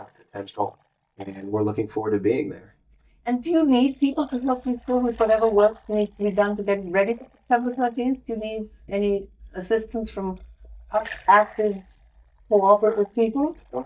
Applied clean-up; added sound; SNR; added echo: neural mask model DeepFilterNet 3.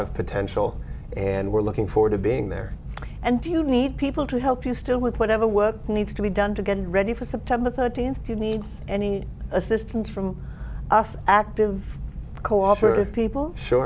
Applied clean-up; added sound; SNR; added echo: none; none; none; none.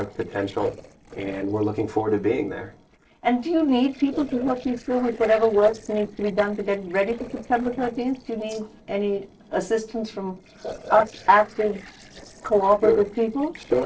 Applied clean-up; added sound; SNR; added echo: neural separator model SepFormer DNS4.